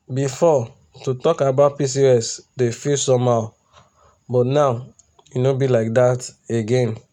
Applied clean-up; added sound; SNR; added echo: none; none; none; none.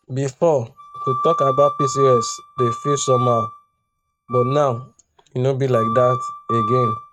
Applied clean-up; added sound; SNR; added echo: neural mask model RNNoise.